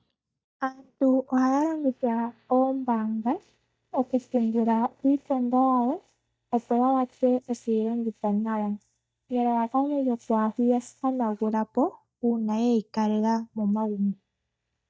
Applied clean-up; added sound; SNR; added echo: neural mask model DeepFilterNet 3.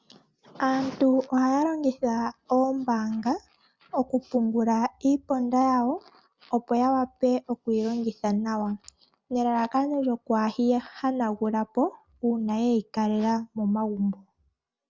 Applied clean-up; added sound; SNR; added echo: none; none; none; none.